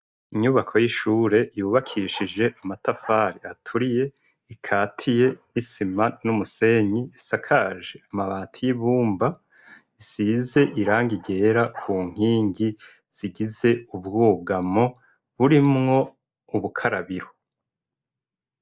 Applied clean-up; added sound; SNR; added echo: neural mask model DeepFilterNet 3.